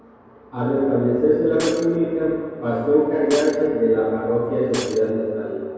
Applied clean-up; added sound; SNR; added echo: none; Shatter; 17 dB; reverberation time 2.2 s.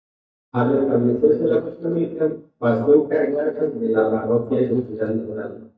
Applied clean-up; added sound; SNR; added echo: neural mask model DeepFilterNet 3.